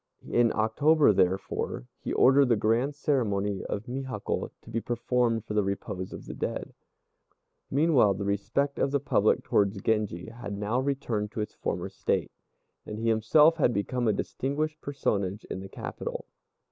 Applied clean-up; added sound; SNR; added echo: none; none; none; none.